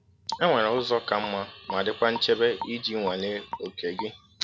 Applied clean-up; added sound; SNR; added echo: none; Raindrop / Drip; 14 dB; none.